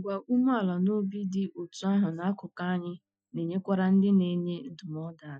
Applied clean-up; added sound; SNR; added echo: classical method Wiener filter.